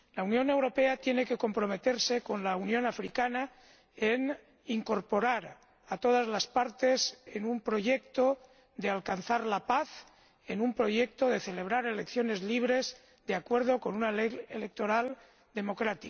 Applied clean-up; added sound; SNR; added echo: none; none; none; none.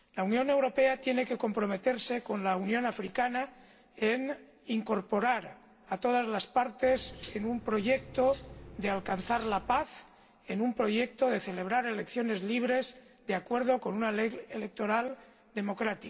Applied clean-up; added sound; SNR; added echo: none; Cutlery, silverware; 14 dB; reverberation time 0.8 s.